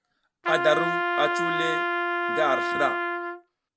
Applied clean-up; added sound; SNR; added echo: none; Trumpet; -2 dB; none.